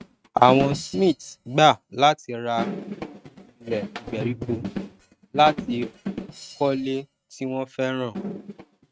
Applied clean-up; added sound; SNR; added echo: neural mask model RNNoise.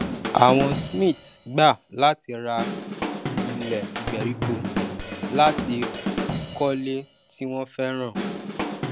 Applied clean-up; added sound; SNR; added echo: none; Drum / Drum kit; 5 dB; none.